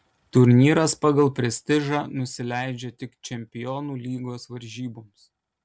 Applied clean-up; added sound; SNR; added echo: none; none; none; none.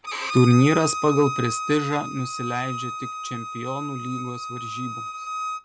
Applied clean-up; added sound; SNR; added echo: none; Bowed string instrument; 7 dB; none.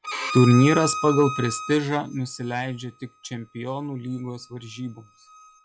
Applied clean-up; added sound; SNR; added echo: classical method log-MMSE.